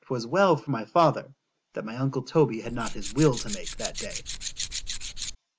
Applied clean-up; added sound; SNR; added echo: none; Tools; 6 dB; none.